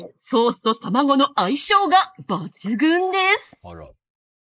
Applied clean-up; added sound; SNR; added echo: neural mask model Resemble Enhance denoiser.